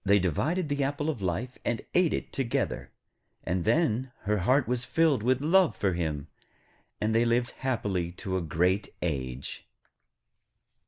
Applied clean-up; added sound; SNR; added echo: none; none; none; none.